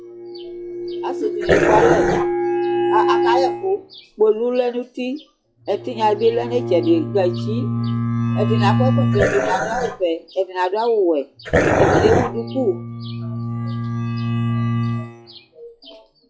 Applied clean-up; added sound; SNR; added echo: classical method log-MMSE.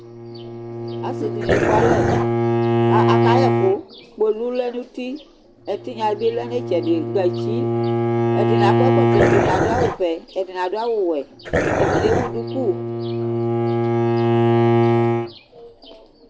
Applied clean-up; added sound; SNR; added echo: none; Bowed string instrument + Dog; -5 dB; none.